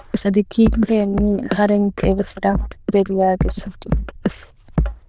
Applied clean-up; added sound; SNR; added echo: neural diffusion model UNIVERSE++.